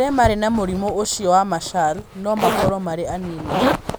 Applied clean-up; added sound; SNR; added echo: none; Zipper (clothing); 5 dB; none.